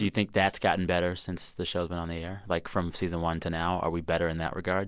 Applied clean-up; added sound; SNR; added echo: none; none; none; none.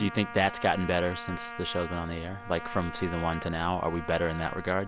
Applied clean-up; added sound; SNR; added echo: none; Trumpet; 11 dB; none.